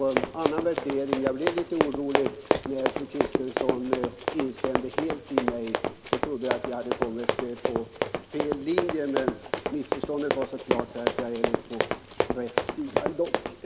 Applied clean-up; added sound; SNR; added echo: none; Run; -2 dB; none.